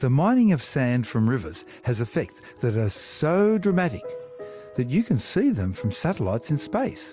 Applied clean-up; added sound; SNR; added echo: none; none; none; none.